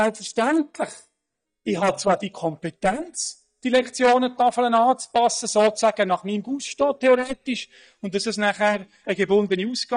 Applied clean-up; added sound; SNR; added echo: neural mask model DeepFilterNet 3.